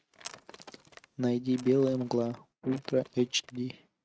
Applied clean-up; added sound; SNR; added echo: neural mask model RNNoise.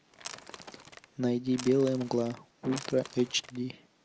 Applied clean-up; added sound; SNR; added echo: none; Crackle / Crushing / Wood; 16 dB; none.